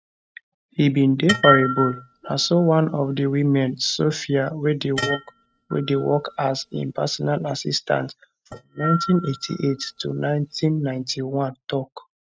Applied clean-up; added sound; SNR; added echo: neural mask model RNNoise.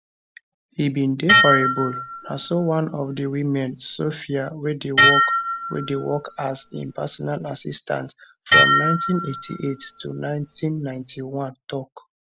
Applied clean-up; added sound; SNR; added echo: none; Dishes, pots, and pans; -3 dB; none.